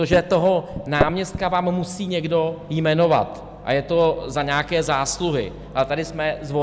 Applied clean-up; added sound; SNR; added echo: none; Microwave oven; 11 dB; none.